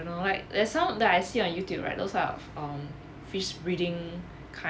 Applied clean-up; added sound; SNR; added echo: none; none; none; none.